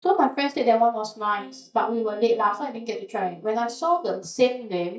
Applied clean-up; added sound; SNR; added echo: neural mask model DeepFilterNet 3.